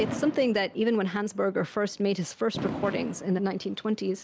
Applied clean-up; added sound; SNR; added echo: none; Fireworks; 12 dB; none.